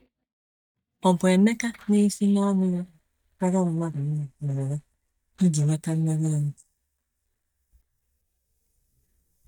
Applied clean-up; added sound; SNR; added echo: neural mask model DeepFilterNet 3.